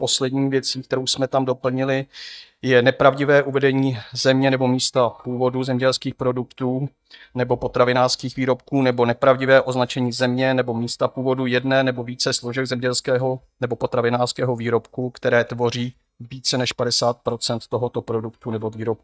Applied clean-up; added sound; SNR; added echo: neural mask model DeepFilterNet 3.